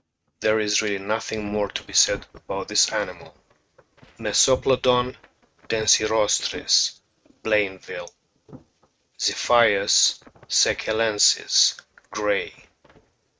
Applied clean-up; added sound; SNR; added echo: neural mask model RNNoise.